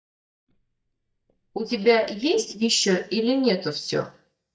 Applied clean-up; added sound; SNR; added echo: neural mask model DeepFilterNet 3.